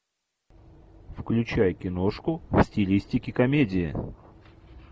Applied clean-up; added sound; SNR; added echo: none; none; none; none.